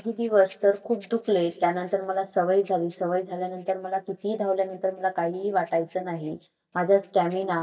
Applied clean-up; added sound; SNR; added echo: neural mask model DeepFilterNet 3.